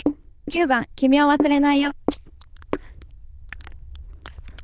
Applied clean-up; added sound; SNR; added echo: neural diffusion model UNIVERSE++.